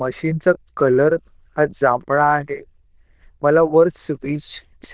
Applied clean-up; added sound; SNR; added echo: neural diffusion model UNIVERSE++.